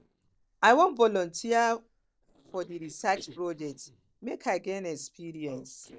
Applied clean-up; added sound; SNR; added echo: neural separator model SepFormer DNS4.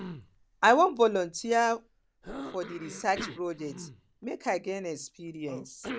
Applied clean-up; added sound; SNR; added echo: none; Cough; 15 dB; none.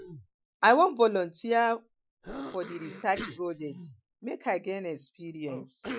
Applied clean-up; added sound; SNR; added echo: classical method Wiener filter.